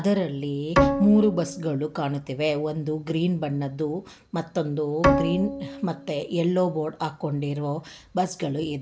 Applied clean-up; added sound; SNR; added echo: none; Bowed string instrument; 3 dB; none.